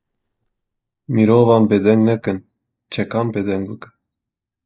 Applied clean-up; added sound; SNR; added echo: neural mask model DeepFilterNet 3.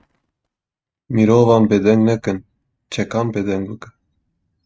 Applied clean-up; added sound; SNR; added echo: neural mask model RNNoise.